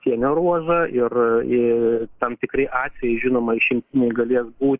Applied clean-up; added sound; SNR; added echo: neural mask model Resemble Enhance denoiser.